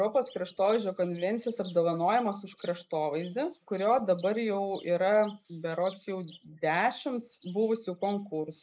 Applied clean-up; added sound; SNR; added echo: neural mask model Resemble Enhance denoiser.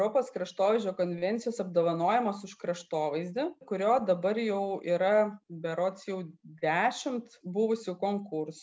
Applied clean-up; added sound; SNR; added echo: none; none; none; none.